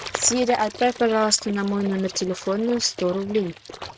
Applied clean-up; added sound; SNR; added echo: neural mask model RNNoise.